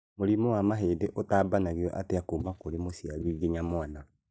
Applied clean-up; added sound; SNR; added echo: neural mask model DeepFilterNet 3.